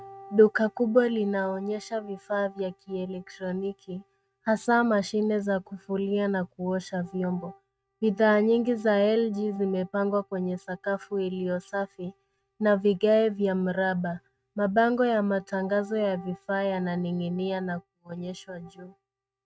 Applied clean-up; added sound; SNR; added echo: neural mask model RNNoise.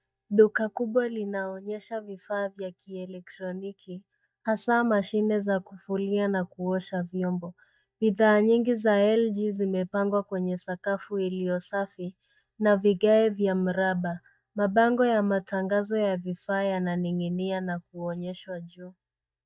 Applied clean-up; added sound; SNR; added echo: neural mask model DeepFilterNet 3.